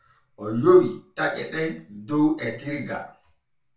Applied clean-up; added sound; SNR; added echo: none; none; none; reverberation time 0.3 s.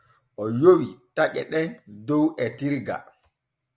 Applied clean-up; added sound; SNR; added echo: none; none; none; none.